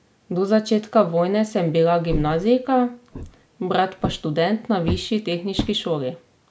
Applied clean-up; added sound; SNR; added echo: none; Walk, footsteps; 10 dB; none.